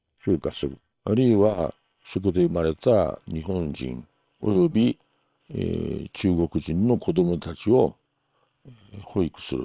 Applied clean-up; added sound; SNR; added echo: neural separator model SepFormer WHAM!.